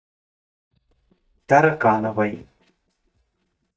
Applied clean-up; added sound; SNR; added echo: neural mask model DeepFilterNet 3.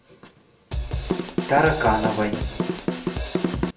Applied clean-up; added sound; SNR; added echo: none; Drum / Drum kit; 0 dB; reverberation time 0.7 s.